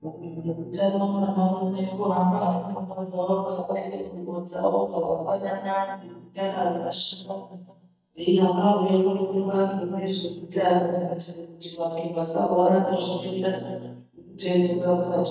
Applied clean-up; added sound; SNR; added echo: neural mask model DeepFilterNet 3.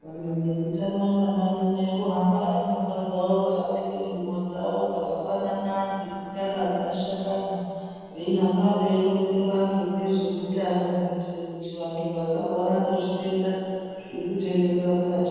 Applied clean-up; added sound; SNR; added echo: neural separator model SepFormer DNS4.